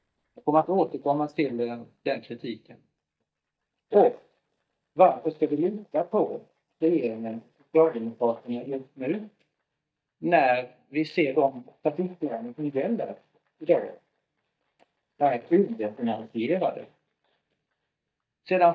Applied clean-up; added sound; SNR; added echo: neural mask model DeepFilterNet 3.